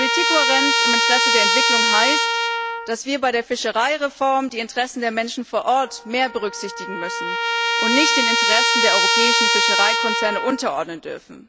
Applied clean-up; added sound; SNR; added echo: none; Trumpet; -3 dB; none.